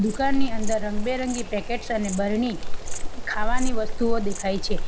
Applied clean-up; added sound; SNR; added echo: none; Insect; -4 dB; none.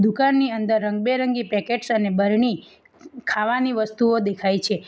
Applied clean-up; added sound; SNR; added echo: none; none; none; none.